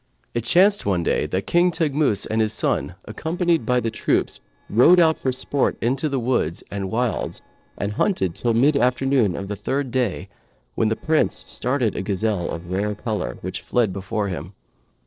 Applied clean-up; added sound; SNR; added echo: neural separator model SepFormer DNS4.